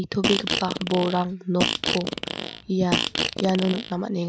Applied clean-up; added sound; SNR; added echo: none; Fart; 2 dB; none.